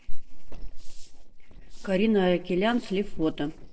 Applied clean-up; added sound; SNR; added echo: neural separator model SepFormer DNS4.